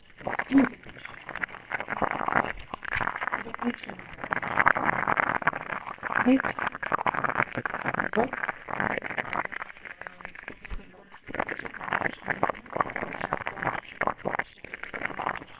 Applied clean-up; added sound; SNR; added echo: neural separator model SepFormer WHAMR!.